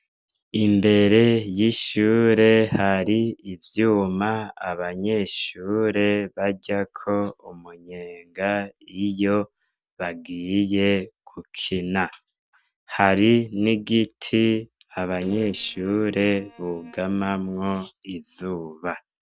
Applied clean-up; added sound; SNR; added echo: neural separator model SepFormer DNS4.